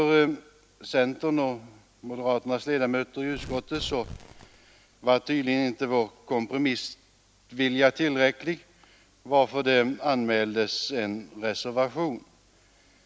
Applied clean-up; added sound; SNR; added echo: none; Tearing; 18 dB; none.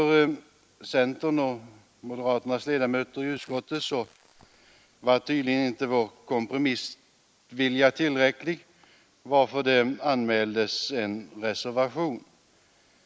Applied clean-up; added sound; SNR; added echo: neural mask model Resemble Enhance denoiser.